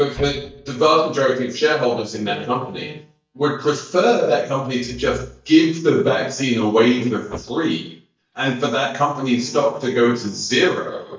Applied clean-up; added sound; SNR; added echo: neural mask model DeepFilterNet 3.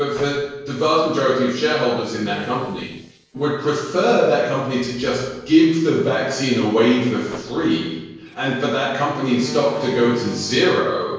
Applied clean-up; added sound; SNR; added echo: neural separator model SepFormer DNS4.